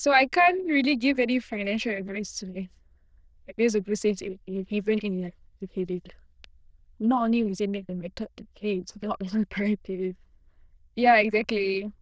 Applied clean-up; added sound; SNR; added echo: neural diffusion model UNIVERSE++.